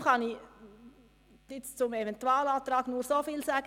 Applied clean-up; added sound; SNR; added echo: none; none; none; none.